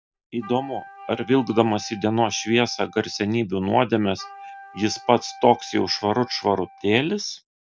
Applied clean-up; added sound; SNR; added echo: none; Wind instrument, woodwind instrument; 20 dB; none.